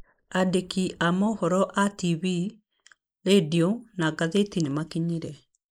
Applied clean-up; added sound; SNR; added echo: neural mask model Resemble Enhance denoiser.